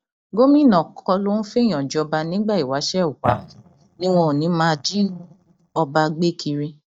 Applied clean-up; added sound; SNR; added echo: neural mask model DeepFilterNet 3.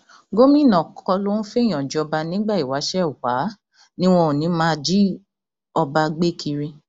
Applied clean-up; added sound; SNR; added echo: none; none; none; none.